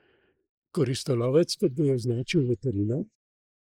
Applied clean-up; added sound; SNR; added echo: neural mask model Resemble Enhance denoiser.